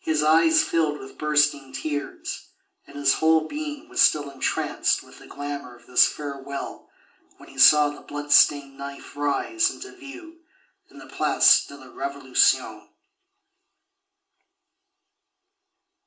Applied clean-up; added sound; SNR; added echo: none; none; none; reverberation time 0.2 s.